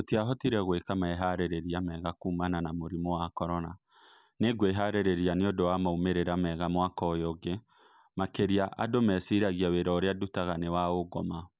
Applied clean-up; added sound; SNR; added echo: none; none; none; none.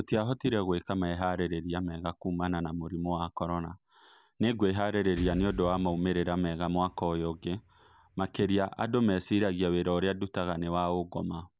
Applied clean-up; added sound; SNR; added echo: none; Explosion; 19 dB; none.